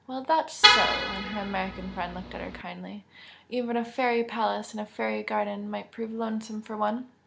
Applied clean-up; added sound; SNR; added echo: none; Vehicle horn, car horn, honking; -5 dB; none.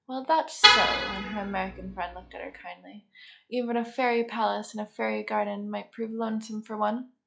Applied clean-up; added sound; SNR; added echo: classical method log-MMSE.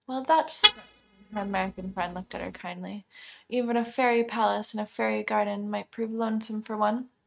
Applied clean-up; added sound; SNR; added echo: neural mask model RNNoise.